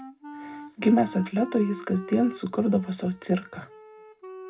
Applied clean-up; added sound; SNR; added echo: none; Wind instrument, woodwind instrument; 16 dB; reverberation time 0.2 s.